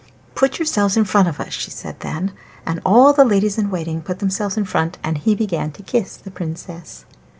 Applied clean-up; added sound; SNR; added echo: none; none; none; none.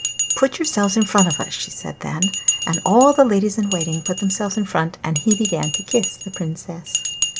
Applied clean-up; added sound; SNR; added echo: none; Bell; 6 dB; none.